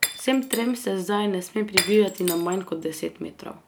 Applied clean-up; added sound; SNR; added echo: none; Shatter; 7 dB; none.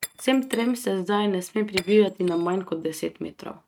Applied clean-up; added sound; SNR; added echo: neural mask model RNNoise.